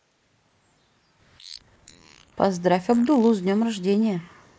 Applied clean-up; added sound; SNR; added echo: neural mask model Resemble Enhance denoiser.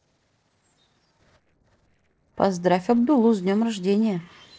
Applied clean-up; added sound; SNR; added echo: neural separator model SepFormer DNS4.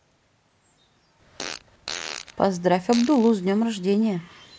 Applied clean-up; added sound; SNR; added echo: none; Fart; 13 dB; none.